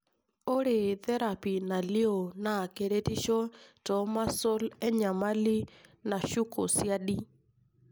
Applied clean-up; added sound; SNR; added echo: none; none; none; none.